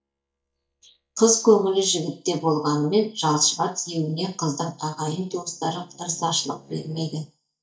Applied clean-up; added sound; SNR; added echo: neural mask model DeepFilterNet 3.